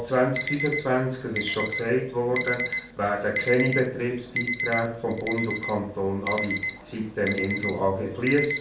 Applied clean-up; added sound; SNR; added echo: none; Alarm; 6 dB; reverberation time 0.4 s.